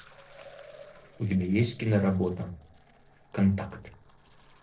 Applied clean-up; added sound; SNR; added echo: neural separator model SepFormer DNS4.